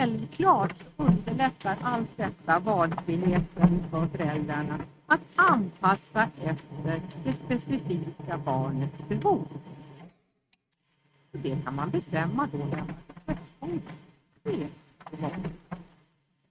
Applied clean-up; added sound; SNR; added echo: neural mask model RNNoise.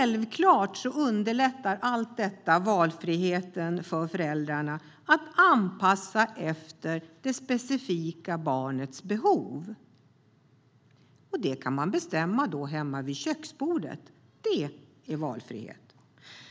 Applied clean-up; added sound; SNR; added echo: none; none; none; none.